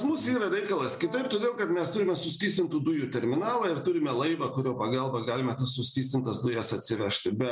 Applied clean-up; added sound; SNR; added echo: none; Brass instrument; 18 dB; none.